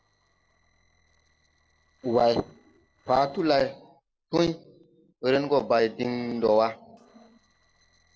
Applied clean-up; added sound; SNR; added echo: neural separator model SepFormer DNS4.